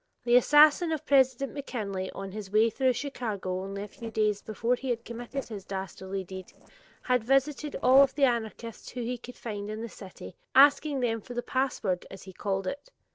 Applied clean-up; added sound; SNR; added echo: neural separator model SepFormer DNS4.